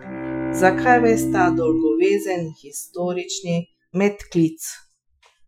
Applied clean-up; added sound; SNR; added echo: classical method Wiener filter.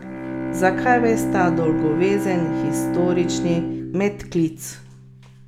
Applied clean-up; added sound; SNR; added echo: none; Bowed string instrument; 2 dB; none.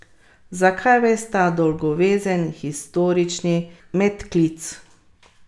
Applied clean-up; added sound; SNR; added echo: none; none; none; none.